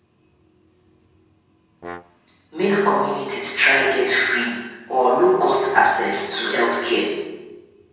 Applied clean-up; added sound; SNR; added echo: none; Brass instrument; 19 dB; reverberation time 1.0 s.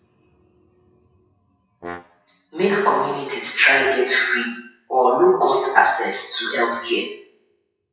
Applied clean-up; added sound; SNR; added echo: classical method WPE with log-MMSE.